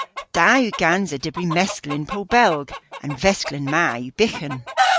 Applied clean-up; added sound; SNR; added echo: none; Chicken, rooster; 7 dB; none.